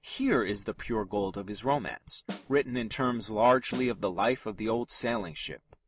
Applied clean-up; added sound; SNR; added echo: none; Snare drum; 13 dB; none.